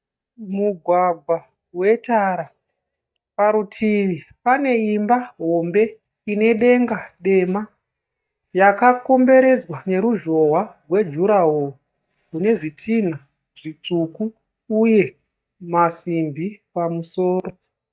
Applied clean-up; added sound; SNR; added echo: neural mask model DeepFilterNet 3.